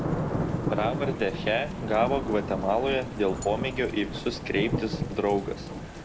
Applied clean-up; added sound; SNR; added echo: none; Thunder / Rain; 3 dB; reverberation time 0.4 s.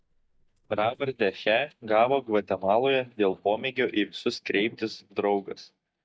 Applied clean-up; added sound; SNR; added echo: neural mask model DeepFilterNet 3.